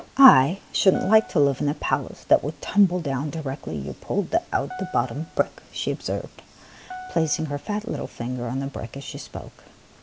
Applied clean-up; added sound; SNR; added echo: none; Piano; 18 dB; none.